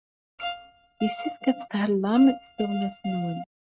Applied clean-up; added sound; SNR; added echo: neural mask model RNNoise.